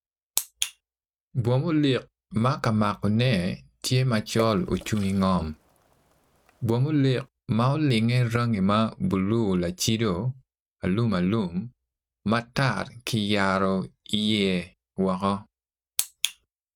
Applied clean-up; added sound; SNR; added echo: neural mask model RNNoise.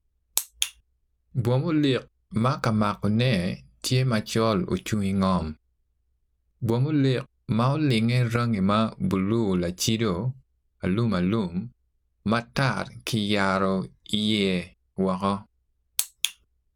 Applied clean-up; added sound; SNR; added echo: none; none; none; none.